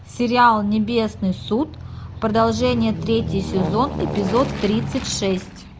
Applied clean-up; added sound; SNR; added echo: none; Aircraft; 8 dB; none.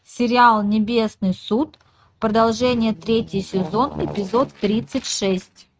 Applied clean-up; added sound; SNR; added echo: neural mask model RNNoise.